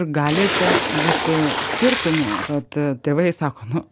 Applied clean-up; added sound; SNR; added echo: none; Splash, splatter; 0 dB; none.